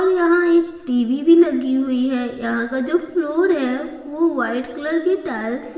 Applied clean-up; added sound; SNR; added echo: none; none; none; reverberation time 1.1 s.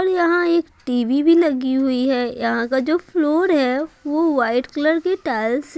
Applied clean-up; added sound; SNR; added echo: none; none; none; none.